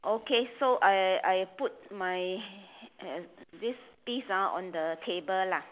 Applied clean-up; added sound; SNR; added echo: none; none; none; none.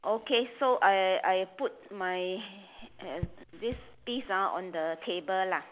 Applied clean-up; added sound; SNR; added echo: none; Raindrop / Drip; 13 dB; none.